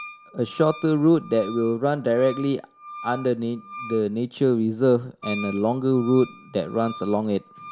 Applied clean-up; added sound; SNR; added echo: none; Wind instrument, woodwind instrument; 17 dB; none.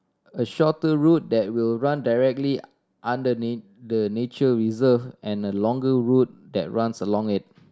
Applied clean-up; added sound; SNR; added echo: none; none; none; none.